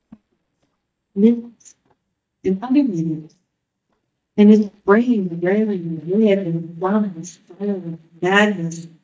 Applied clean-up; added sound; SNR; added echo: neural mask model DeepFilterNet 3.